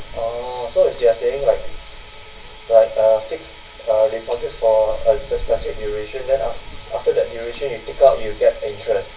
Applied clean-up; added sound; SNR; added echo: none; Wind; 13 dB; reverberation time 0.3 s.